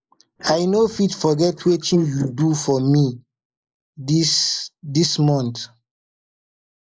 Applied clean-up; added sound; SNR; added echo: neural mask model Resemble Enhance denoiser.